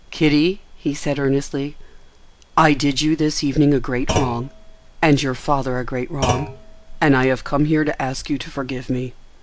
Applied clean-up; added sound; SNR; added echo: none; Thump, thud; 9 dB; none.